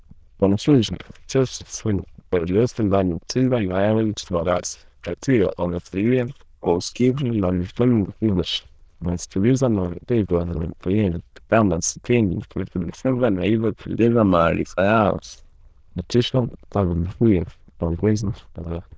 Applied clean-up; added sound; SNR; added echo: neural diffusion model UNIVERSE++.